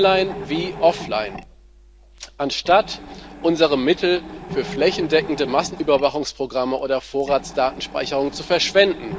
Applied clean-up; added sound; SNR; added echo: none; Mechanisms; 14 dB; none.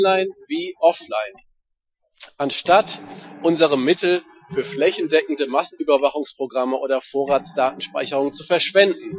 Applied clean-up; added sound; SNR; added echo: classical method Wiener filter.